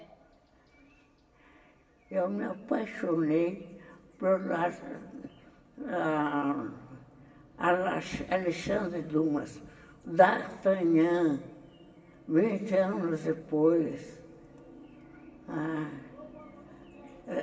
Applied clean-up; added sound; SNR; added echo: none; none; none; reverberation time 2.5 s.